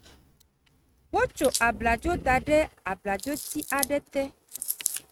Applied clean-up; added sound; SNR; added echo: neural mask model RNNoise.